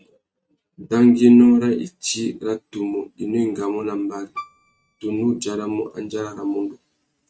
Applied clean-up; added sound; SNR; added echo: neural mask model RNNoise.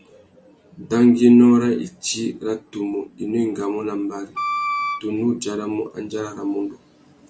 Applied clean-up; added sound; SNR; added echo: none; Wind instrument, woodwind instrument; 5 dB; none.